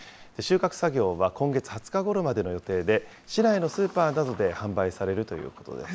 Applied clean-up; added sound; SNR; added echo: none; none; none; none.